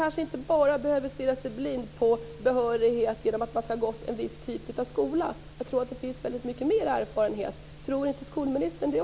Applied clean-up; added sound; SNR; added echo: none; none; none; none.